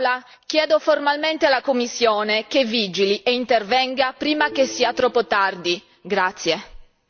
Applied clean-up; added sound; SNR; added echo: neural mask model DeepFilterNet 3.